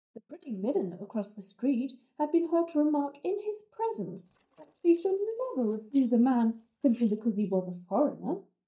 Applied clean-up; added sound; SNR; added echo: neural mask model DeepFilterNet 3.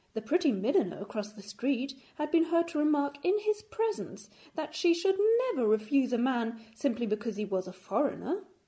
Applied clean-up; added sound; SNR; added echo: none; none; none; none.